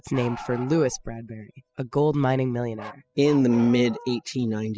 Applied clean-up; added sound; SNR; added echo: classical method spectral subtraction.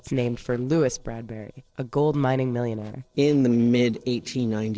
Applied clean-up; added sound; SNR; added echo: neural separator model SepFormer DNS4.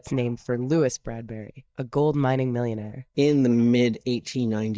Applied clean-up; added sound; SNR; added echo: neural mask model DeepFilterNet 3.